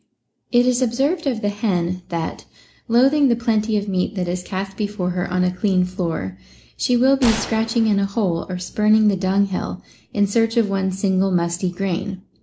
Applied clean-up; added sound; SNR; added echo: none; Gunshot, gunfire; 14 dB; none.